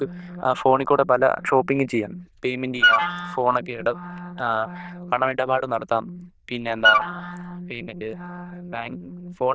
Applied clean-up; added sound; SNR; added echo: neural diffusion model UNIVERSE++.